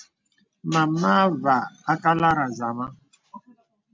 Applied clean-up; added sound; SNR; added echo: none; none; none; none.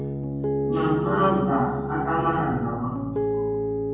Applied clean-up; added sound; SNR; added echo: none; Piano; 1 dB; reverberation time 1.3 s.